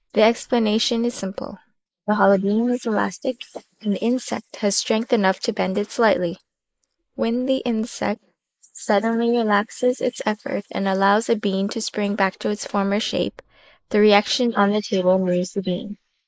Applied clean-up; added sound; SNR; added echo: neural mask model Resemble Enhance denoiser.